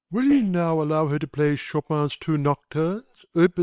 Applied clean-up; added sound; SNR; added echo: neural separator model SepFormer WHAM!.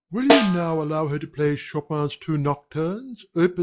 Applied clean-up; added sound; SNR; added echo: classical method log-MMSE.